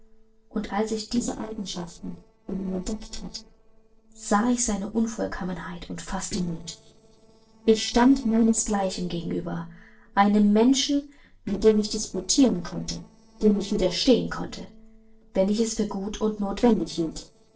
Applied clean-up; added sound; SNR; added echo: neural separator model SepFormer DNS4.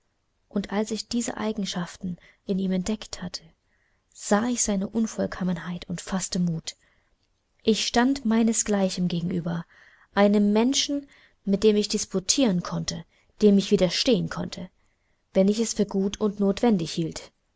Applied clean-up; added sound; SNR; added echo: none; none; none; none.